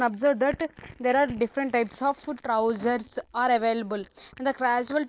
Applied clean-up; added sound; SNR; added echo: neural mask model Resemble Enhance denoiser.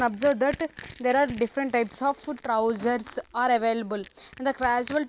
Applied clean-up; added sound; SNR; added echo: none; Crushing; 18 dB; none.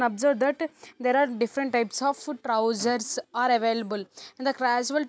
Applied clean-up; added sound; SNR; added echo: none; none; none; none.